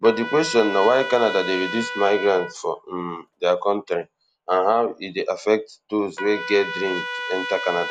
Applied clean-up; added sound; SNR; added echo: none; Trumpet; 10 dB; none.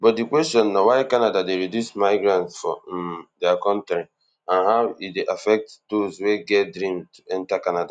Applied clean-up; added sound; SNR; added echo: none; none; none; none.